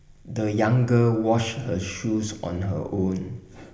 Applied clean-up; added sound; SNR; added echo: none; none; none; reverberation time 0.8 s.